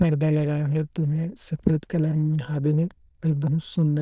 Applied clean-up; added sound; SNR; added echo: neural diffusion model UNIVERSE++.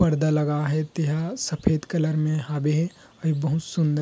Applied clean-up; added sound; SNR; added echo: none; none; none; none.